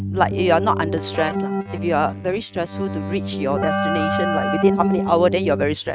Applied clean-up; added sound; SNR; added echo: neural mask model RNNoise.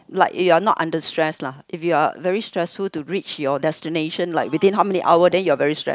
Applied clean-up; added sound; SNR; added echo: none; none; none; none.